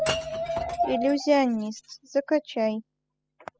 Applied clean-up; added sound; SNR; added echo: classical method spectral subtraction.